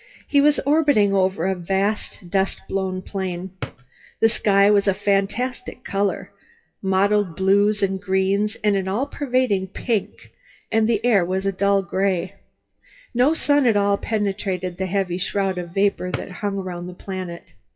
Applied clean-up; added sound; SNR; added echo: classical method WPE with log-MMSE.